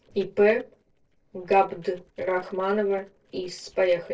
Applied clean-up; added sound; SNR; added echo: neural separator model SepFormer DNS4.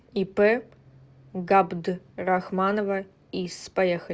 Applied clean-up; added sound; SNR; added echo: none; none; none; none.